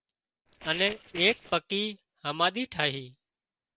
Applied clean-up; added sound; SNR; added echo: neural separator model SepFormer DNS4.